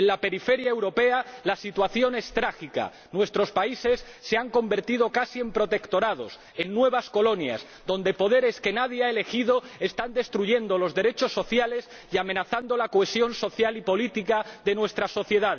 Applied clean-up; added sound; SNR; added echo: none; none; none; none.